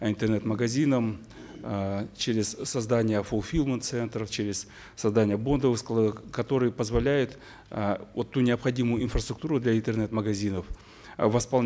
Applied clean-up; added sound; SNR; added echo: none; none; none; none.